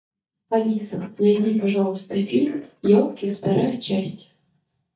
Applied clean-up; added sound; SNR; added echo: neural mask model DeepFilterNet 3.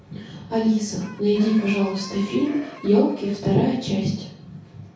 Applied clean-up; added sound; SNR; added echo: none; Chicken, rooster; 20 dB; reverberation time 0.6 s.